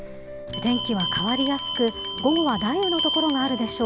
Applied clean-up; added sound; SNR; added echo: none; Bell; -1 dB; none.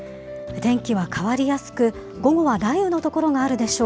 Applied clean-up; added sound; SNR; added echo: none; none; none; none.